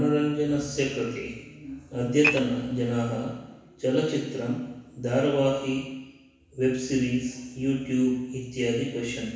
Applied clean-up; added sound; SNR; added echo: none; Dishes, pots, and pans / Glass; -1 dB; reverberation time 1.1 s.